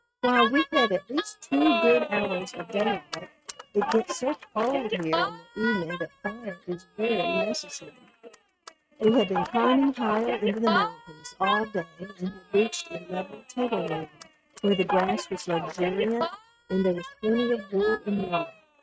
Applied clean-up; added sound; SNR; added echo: neural mask model RNNoise.